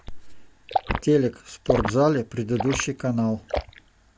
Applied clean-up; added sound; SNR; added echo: none; Liquid; 6 dB; none.